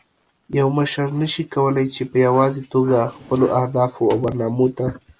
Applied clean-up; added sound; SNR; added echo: none; Drawer open or close; 19 dB; none.